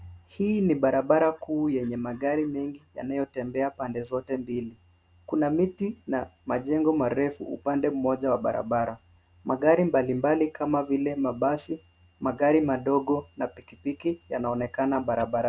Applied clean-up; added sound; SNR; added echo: none; none; none; none.